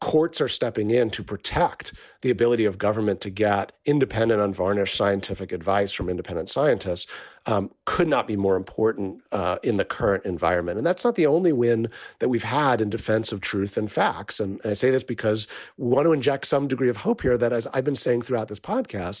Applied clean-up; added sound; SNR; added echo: none; none; none; none.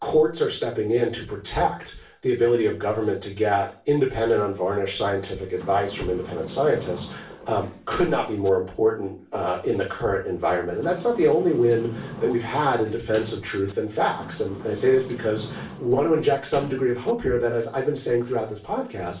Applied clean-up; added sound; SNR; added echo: none; Sliding door; 15 dB; reverberation time 0.3 s.